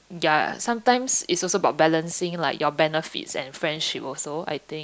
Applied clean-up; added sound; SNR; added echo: none; none; none; none.